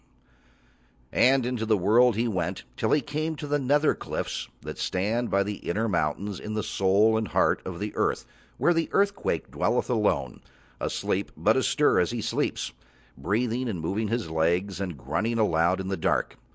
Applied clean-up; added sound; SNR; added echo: none; none; none; none.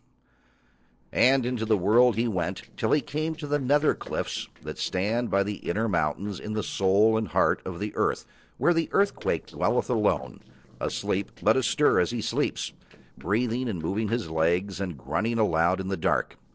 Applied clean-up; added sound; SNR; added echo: neural separator model SepFormer DNS4.